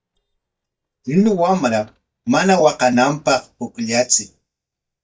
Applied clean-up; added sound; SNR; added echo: neural mask model DeepFilterNet 3.